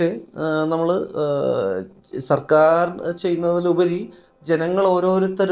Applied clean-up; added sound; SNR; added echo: neural separator model SepFormer DNS4.